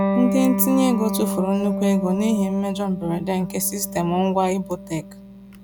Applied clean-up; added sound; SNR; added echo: none; Electric guitar; 4 dB; none.